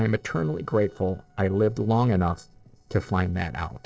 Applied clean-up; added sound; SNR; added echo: neural separator model SepFormer DNS4.